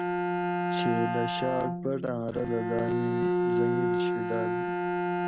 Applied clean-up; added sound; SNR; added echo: none; Bowed string instrument; -4 dB; none.